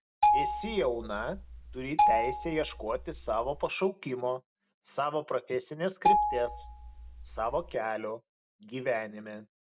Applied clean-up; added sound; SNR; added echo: none; Marimba, xylophone; -3 dB; none.